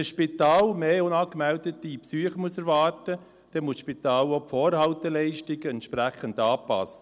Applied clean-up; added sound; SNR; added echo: none; none; none; none.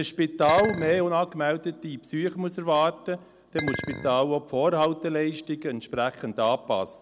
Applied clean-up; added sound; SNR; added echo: none; Chink, clink; 9 dB; none.